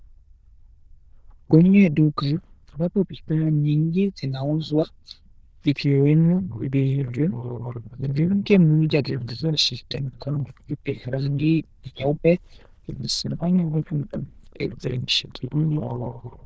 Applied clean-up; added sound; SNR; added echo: neural diffusion model UNIVERSE++.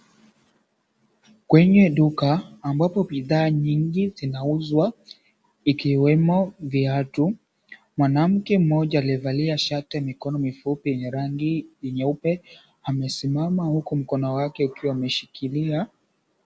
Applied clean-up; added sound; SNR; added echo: none; none; none; none.